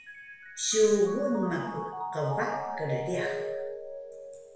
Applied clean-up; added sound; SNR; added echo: none; Mallet percussion; 7 dB; reverberation time 0.9 s.